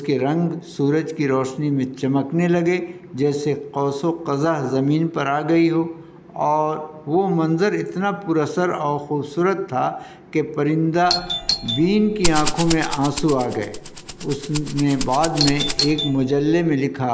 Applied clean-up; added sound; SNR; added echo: none; Rattle (instrument) + Doorbell; 5 dB; none.